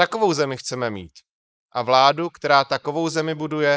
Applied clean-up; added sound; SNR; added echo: neural mask model Resemble Enhance denoiser.